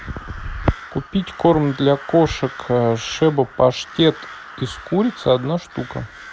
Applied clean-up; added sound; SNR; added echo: none; Crow; 18 dB; none.